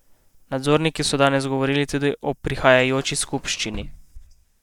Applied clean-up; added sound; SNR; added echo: neural mask model DeepFilterNet 3.